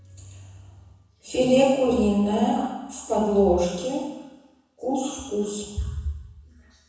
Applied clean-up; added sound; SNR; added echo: none; none; none; reverberation time 1.1 s.